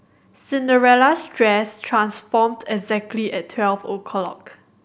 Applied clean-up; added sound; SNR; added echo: none; none; none; none.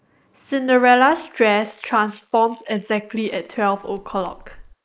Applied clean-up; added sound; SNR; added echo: neural mask model Resemble Enhance denoiser.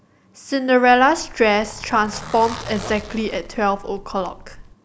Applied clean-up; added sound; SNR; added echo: none; Zipper (clothing); 15 dB; none.